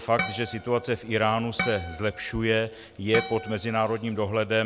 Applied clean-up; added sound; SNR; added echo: none; Harp; 10 dB; none.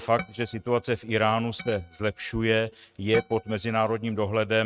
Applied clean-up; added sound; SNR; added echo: neural mask model RNNoise.